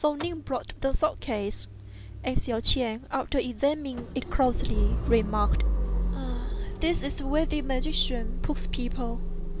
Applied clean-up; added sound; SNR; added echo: none; Idling / Engine starting / Motor vehicle (road); 1 dB; none.